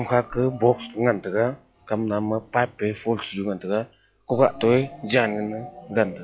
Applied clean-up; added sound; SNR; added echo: classical method log-MMSE.